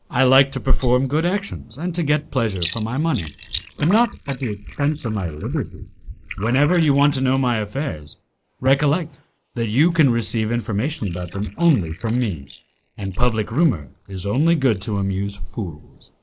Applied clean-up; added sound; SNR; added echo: neural mask model Resemble Enhance denoiser.